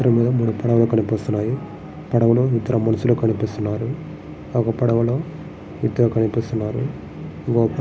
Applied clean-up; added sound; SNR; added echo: none; none; none; none.